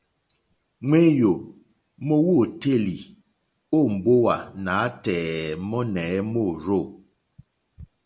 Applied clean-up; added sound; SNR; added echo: none; none; none; none.